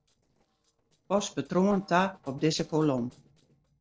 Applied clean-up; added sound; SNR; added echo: neural separator model SepFormer DNS4.